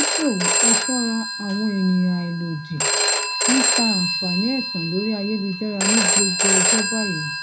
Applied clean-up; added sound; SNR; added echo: none; Telephone; -3 dB; reverberation time 0.4 s.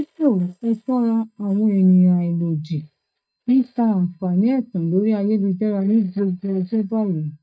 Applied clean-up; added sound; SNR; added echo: neural mask model DeepFilterNet 3.